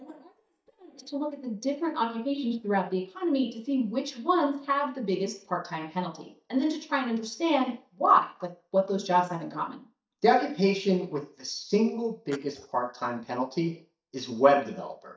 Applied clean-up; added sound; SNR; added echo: neural mask model DeepFilterNet 3.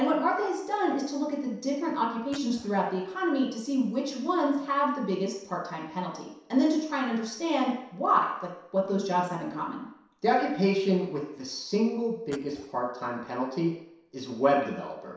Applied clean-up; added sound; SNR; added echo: none; Glass; 19 dB; reverberation time 0.7 s.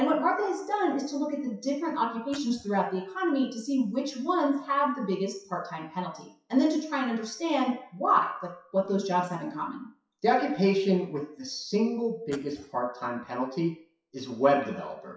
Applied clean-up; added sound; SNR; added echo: classical method WPE with log-MMSE.